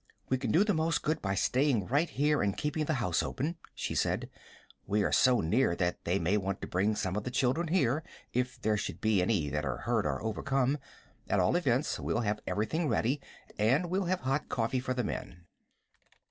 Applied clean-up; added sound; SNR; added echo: none; none; none; none.